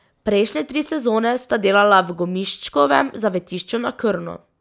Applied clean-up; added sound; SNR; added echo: none; none; none; none.